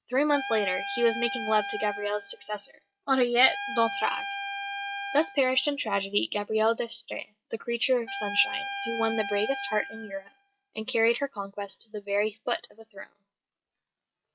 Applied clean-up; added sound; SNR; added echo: classical method log-MMSE.